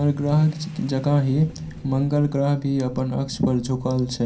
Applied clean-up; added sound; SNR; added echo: none; Accelerating, revving, vroom / Vehicle; 18 dB; reverberation time 0.3 s.